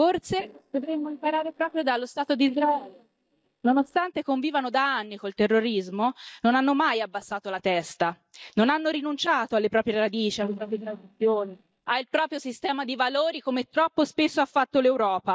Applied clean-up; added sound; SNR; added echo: neural mask model DeepFilterNet 3.